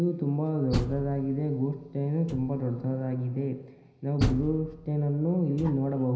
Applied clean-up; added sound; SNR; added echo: none; Door; 9 dB; reverberation time 0.9 s.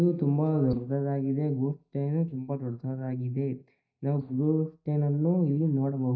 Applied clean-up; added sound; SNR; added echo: neural mask model DeepFilterNet 3.